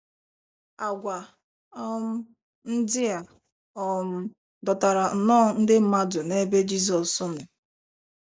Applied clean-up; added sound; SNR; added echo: neural mask model Resemble Enhance denoiser.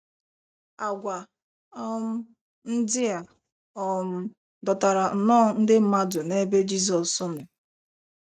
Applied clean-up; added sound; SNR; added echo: neural mask model RNNoise.